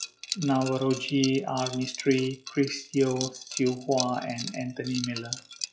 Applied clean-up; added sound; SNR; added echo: classical method log-MMSE.